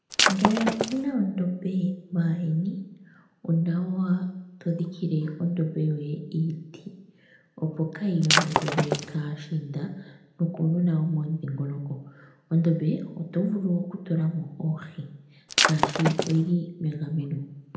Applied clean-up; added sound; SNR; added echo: none; Shatter; -2 dB; reverberation time 0.7 s.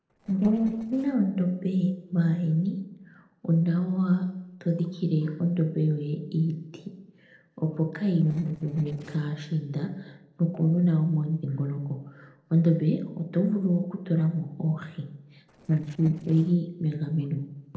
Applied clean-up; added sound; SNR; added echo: neural separator model SepFormer DNS4.